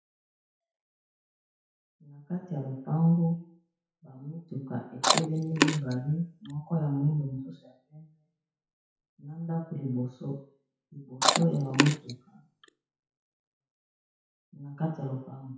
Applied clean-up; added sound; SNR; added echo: classical method WPE with log-MMSE.